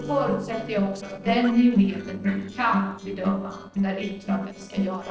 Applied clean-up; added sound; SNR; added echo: neural separator model SepFormer DNS4.